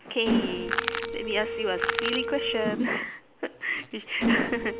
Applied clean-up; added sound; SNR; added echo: none; Crushing + Mechanisms; 0 dB; none.